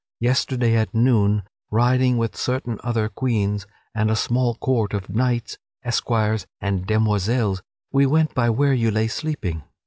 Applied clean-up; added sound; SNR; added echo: none; none; none; none.